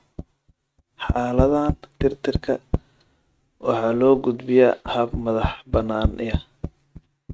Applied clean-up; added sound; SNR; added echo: neural mask model RNNoise.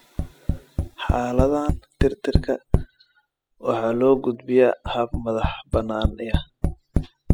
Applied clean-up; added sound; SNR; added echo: classical method spectral subtraction.